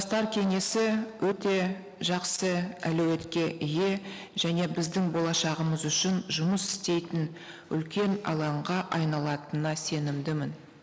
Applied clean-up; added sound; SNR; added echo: none; none; none; none.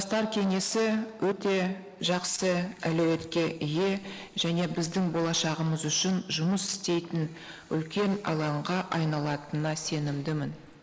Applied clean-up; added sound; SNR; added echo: neural mask model Resemble Enhance denoiser.